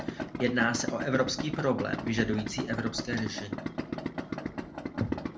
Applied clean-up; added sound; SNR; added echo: none; Idling; 4 dB; reverberation time 0.3 s.